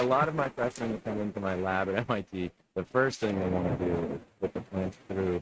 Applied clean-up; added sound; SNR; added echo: neural mask model RNNoise.